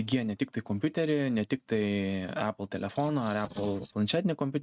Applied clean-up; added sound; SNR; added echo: neural mask model RNNoise.